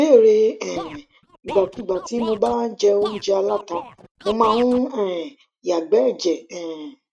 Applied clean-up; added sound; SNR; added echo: neural mask model RNNoise.